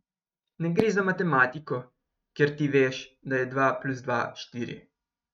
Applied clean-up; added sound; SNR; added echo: neural mask model RNNoise.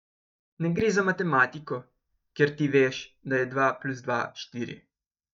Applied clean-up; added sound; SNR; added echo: neural mask model DeepFilterNet 3.